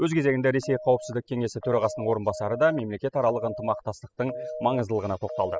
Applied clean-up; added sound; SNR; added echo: classical method spectral subtraction.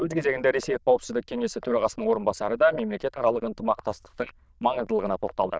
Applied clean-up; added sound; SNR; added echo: neural diffusion model UNIVERSE++.